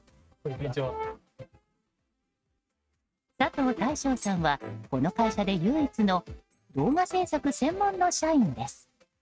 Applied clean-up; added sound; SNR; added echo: neural mask model RNNoise.